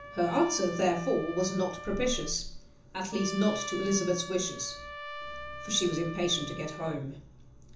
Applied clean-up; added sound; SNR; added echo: none; Trumpet; 12 dB; reverberation time 0.7 s.